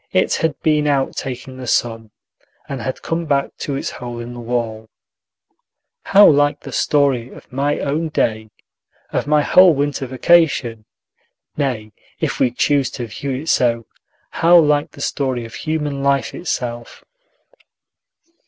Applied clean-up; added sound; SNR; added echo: none; none; none; none.